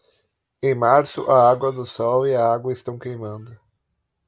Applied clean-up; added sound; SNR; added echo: none; none; none; none.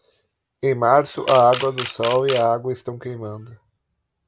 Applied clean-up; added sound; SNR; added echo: none; Camera; 11 dB; none.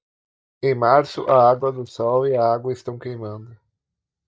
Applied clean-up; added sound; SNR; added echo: neural mask model DeepFilterNet 3.